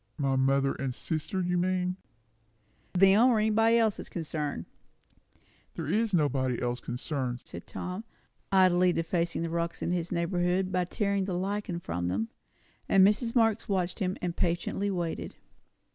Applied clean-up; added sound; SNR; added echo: none; none; none; none.